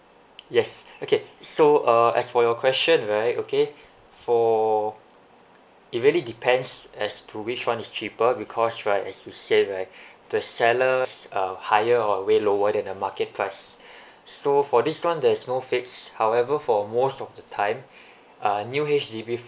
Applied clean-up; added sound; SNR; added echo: none; none; none; none.